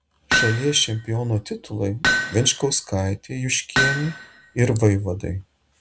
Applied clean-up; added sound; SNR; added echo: none; Hammer; 3 dB; none.